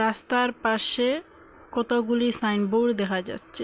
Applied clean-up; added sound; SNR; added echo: none; none; none; none.